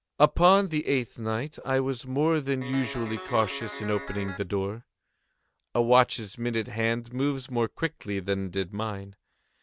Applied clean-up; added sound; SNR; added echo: none; Guitar; 11 dB; none.